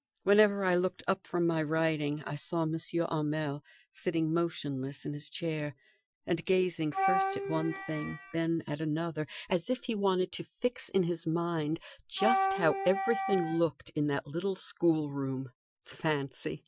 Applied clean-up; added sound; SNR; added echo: classical method Wiener filter.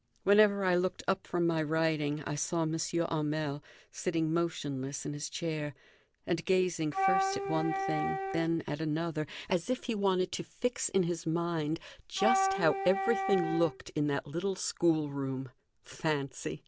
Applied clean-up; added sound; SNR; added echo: none; Wind instrument, woodwind instrument; 2 dB; none.